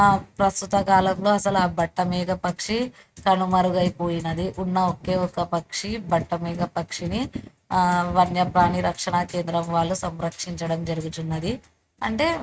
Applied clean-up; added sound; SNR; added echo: neural mask model RNNoise.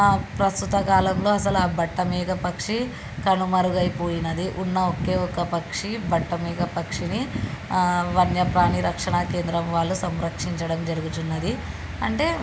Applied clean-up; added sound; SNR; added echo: none; none; none; none.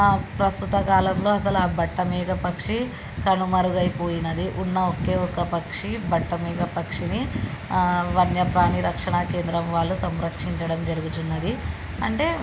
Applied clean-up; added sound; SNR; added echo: none; Drum kit; 13 dB; none.